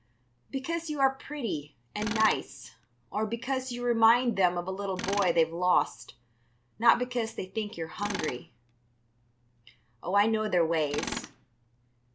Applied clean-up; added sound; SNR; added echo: none; Tools; 14 dB; none.